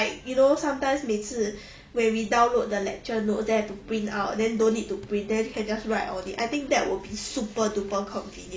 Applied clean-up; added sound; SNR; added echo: none; none; none; none.